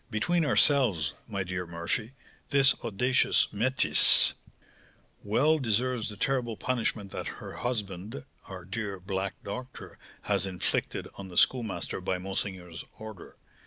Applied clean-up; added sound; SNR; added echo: none; none; none; none.